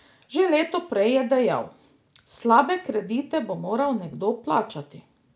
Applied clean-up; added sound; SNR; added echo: none; none; none; none.